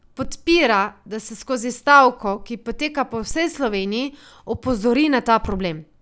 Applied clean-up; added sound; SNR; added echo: none; none; none; none.